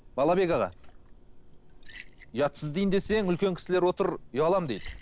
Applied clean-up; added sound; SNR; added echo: none; Liquid; 15 dB; none.